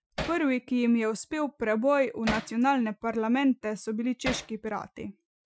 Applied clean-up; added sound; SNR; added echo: classical method Wiener filter.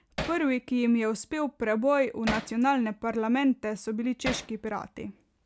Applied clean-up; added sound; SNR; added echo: none; Hammer; 13 dB; none.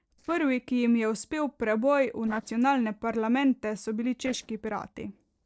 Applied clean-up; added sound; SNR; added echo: neural separator model SepFormer DNS4.